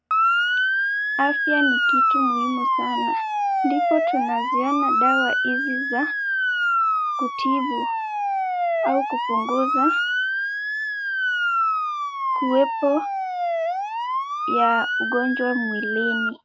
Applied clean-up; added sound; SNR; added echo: none; Motor vehicle (road) / Siren; -5 dB; none.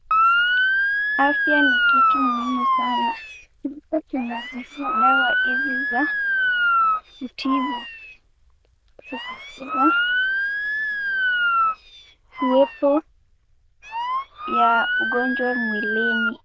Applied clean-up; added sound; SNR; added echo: neural diffusion model UNIVERSE++.